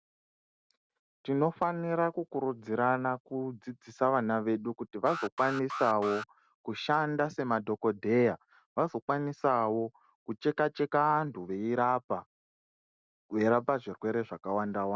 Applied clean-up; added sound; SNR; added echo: none; Alarm; 8 dB; none.